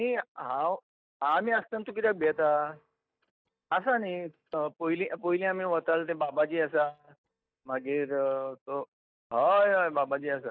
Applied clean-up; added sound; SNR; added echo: neural mask model DeepFilterNet 3.